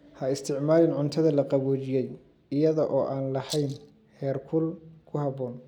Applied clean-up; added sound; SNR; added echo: none; Rattle; 13 dB; none.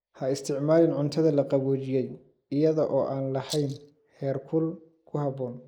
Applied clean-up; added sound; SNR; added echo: neural mask model Resemble Enhance denoiser.